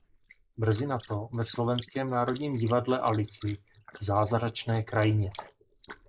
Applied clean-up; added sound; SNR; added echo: neural mask model Resemble Enhance denoiser.